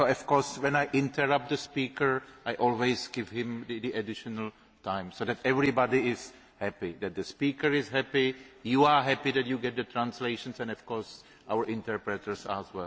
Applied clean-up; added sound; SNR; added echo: none; none; none; none.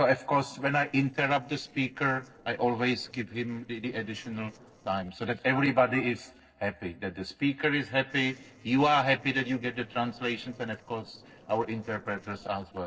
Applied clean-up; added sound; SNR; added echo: neural separator model SepFormer DNS4.